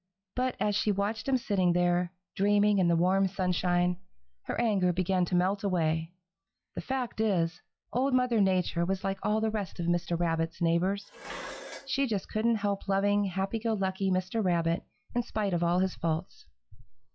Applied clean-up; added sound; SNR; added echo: classical method log-MMSE.